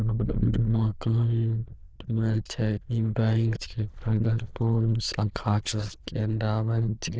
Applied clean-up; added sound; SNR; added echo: neural diffusion model UNIVERSE++.